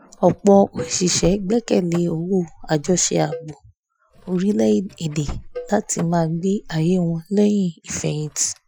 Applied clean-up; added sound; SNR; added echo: classical method Wiener filter.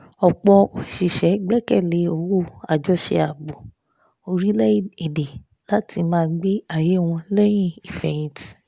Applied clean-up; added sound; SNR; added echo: none; none; none; none.